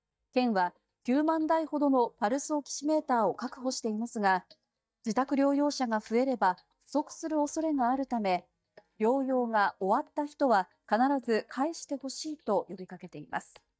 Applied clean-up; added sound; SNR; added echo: neural mask model DeepFilterNet 3.